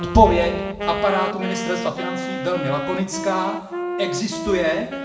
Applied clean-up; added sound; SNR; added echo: none; Wind instrument, woodwind instrument; 6 dB; reverberation time 0.9 s.